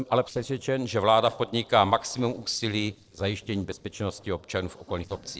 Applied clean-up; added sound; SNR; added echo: neural separator model SepFormer DNS4.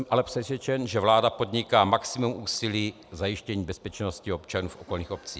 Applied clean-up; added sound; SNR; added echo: none; none; none; none.